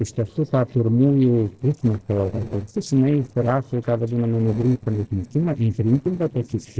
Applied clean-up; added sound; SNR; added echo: neural separator model SepFormer DNS4.